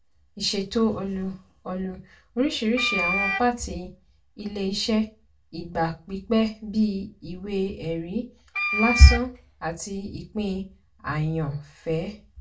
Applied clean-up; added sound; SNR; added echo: none; Wind instrument, woodwind instrument; 3 dB; reverberation time 0.2 s.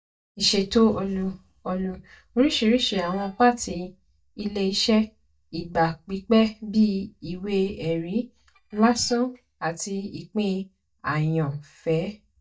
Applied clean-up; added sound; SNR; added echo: neural mask model DeepFilterNet 3.